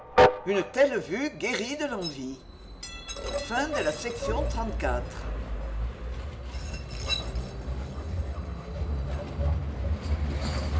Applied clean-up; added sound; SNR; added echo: none; Train; -4 dB; none.